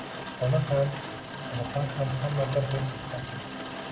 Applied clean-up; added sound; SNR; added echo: none; Rain; 7 dB; reverberation time 1.4 s.